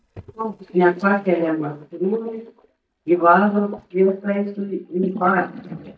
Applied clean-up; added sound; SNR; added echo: neural mask model DeepFilterNet 3.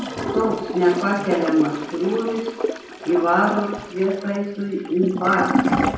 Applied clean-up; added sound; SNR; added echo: none; Toilet flush / Gurgling; 4 dB; reverberation time 0.9 s.